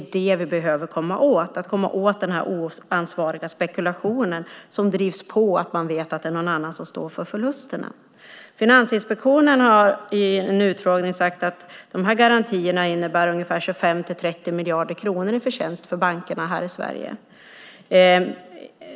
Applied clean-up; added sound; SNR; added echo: none; none; none; none.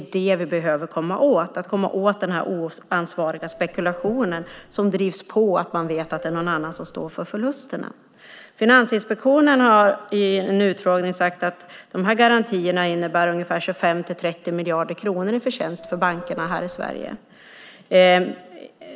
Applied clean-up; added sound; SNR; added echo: none; Subway, metro, underground / Doorbell; 18 dB; none.